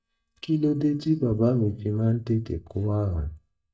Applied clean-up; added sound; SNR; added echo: neural mask model DeepFilterNet 3.